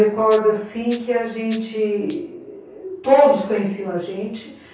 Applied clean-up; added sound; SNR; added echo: none; Rattle (instrument); 18 dB; reverberation time 0.6 s.